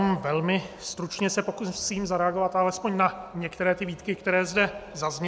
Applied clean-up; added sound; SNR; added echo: none; none; none; none.